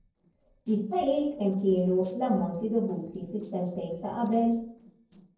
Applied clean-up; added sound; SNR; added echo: neural separator model SepFormer DNS4.